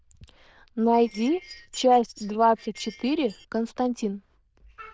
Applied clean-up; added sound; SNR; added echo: neural diffusion model UNIVERSE++.